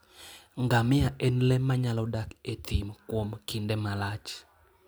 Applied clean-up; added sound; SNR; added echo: none; none; none; none.